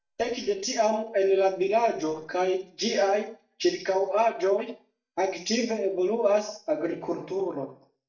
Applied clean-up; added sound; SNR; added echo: neural mask model DeepFilterNet 3.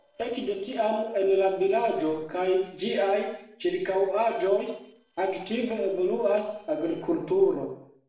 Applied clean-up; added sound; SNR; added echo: neural separator model SepFormer DNS4.